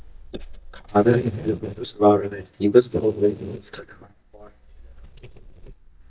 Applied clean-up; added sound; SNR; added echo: neural mask model DeepFilterNet 3.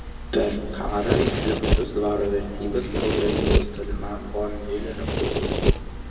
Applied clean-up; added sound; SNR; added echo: none; Domestic sounds, home sounds; -2 dB; reverberation time 2.0 s.